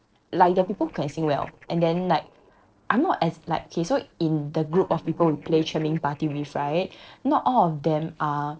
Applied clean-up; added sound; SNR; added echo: neural separator model SepFormer DNS4.